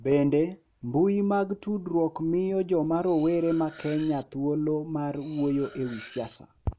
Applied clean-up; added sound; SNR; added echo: none; Cutlery, silverware; 17 dB; none.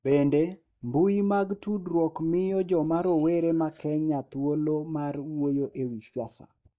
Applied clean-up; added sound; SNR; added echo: neural mask model DeepFilterNet 3.